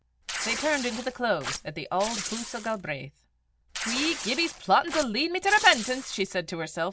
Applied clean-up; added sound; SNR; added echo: none; Tearing; 8 dB; none.